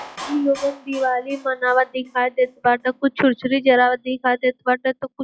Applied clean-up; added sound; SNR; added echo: classical method log-MMSE.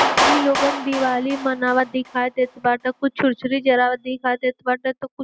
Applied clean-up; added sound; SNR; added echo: none; Clapping; 5 dB; none.